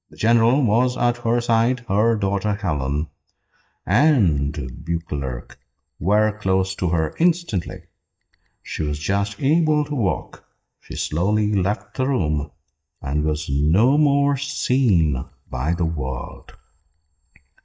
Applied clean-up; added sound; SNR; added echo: neural mask model DeepFilterNet 3.